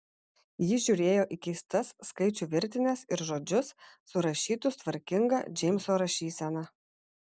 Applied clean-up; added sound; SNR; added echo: none; none; none; none.